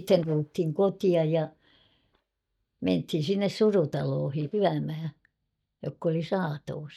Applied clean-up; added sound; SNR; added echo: neural mask model DeepFilterNet 3.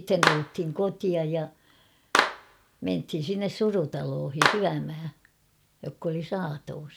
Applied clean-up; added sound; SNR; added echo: none; Clapping; -1 dB; none.